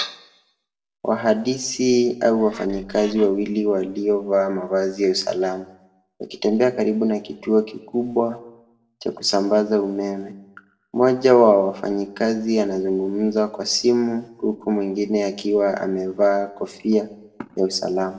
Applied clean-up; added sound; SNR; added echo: none; Wood; 18 dB; reverberation time 0.5 s.